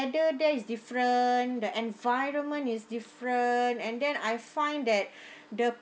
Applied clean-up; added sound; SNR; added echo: none; none; none; none.